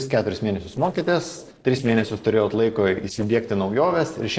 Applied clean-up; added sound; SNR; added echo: neural separator model SepFormer DNS4.